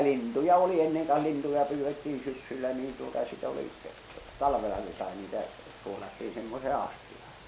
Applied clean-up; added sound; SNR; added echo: none; Rain; 18 dB; none.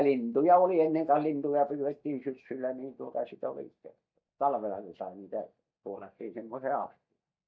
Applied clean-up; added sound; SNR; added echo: neural mask model DeepFilterNet 3.